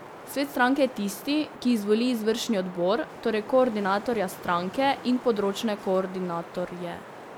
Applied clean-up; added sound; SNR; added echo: none; Wind; 16 dB; none.